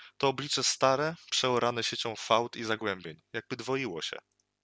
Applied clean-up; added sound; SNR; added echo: none; none; none; none.